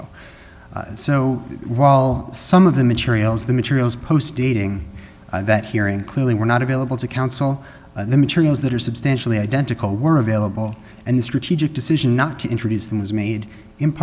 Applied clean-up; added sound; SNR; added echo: none; none; none; none.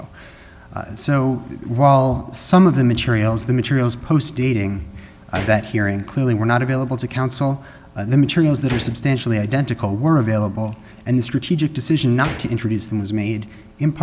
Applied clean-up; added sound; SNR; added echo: none; Gunshot, gunfire; 18 dB; none.